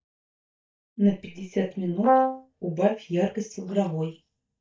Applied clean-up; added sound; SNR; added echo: neural mask model DeepFilterNet 3.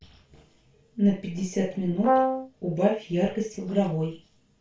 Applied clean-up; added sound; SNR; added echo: none; Brass instrument; -3 dB; reverberation time 0.3 s.